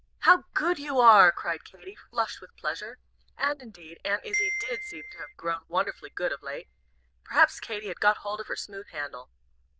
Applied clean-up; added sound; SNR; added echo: neural diffusion model UNIVERSE++.